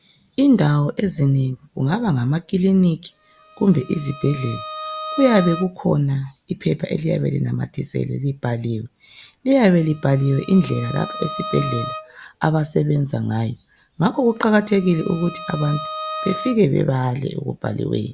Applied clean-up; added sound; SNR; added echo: none; Bowed string instrument; 13 dB; none.